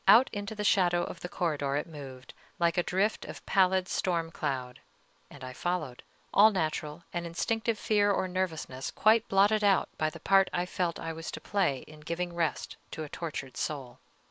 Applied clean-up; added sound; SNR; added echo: none; none; none; none.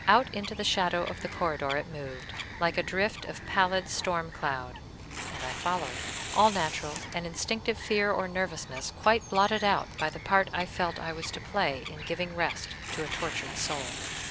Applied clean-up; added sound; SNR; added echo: none; Bird vocalization, bird call, bird song + Tearing; 10 dB; none.